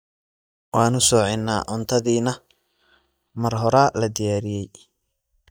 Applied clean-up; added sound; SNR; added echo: neural mask model DeepFilterNet 3.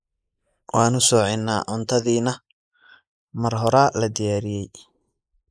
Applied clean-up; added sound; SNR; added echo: neural mask model Resemble Enhance denoiser.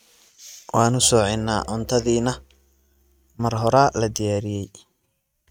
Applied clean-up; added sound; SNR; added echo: neural mask model RNNoise.